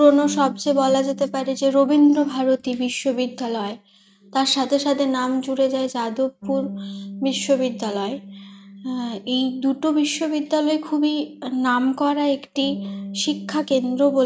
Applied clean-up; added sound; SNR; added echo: neural mask model RNNoise.